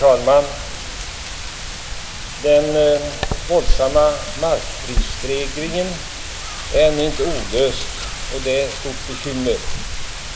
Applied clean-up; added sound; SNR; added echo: none; Wind; 4 dB; reverberation time 0.9 s.